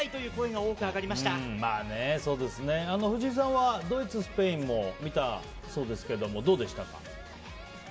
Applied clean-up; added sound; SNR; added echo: none; none; none; reverberation time 1.7 s.